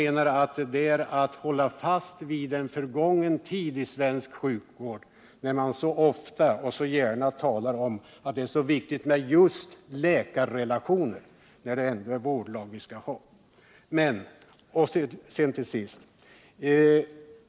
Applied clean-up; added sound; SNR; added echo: none; none; none; none.